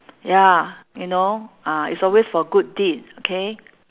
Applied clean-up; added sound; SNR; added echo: none; none; none; none.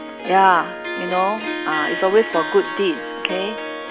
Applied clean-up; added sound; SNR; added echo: none; Harp; 7 dB; none.